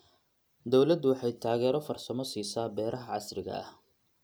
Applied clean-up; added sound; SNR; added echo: none; none; none; none.